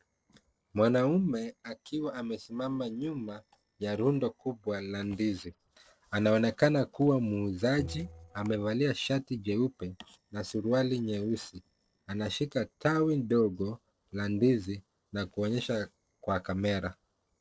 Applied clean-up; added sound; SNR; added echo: neural separator model SepFormer DNS4.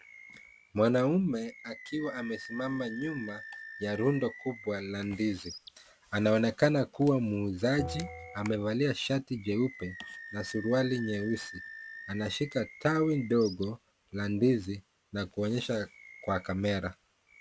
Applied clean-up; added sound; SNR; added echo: none; Animal + Bell; 16 dB; none.